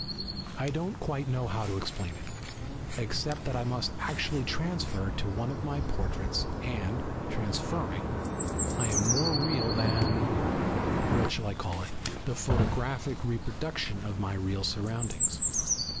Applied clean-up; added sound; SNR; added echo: none; Chirp, tweet; -1 dB; none.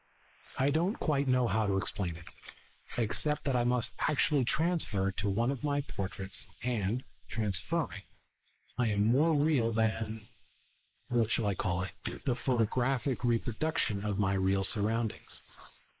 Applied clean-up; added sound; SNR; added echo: neural mask model Resemble Enhance denoiser.